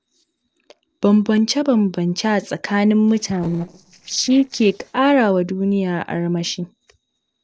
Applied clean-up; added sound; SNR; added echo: neural separator model SepFormer DNS4.